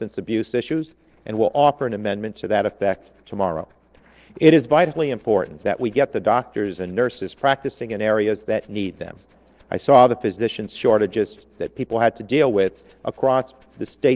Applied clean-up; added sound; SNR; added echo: neural separator model SepFormer DNS4.